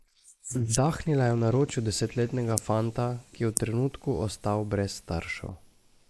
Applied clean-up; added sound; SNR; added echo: neural mask model Resemble Enhance denoiser.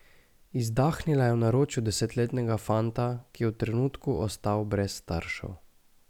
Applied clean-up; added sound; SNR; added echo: none; none; none; none.